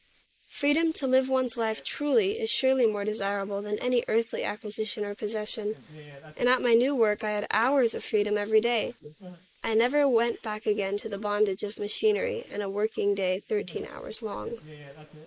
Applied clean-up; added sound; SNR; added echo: neural mask model Resemble Enhance denoiser.